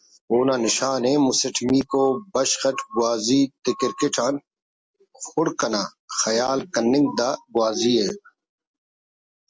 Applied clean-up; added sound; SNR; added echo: none; none; none; none.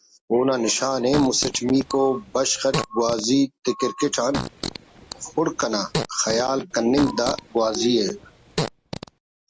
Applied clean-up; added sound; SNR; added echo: none; Fart; 9 dB; none.